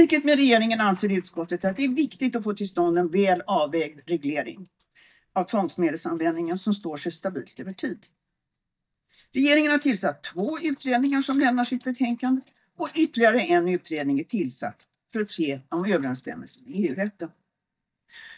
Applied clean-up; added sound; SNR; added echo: neural mask model DeepFilterNet 3.